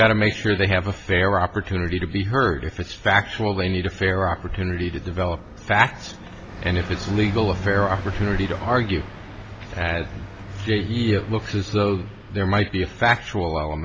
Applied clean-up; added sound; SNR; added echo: none; Car passing by; 13 dB; none.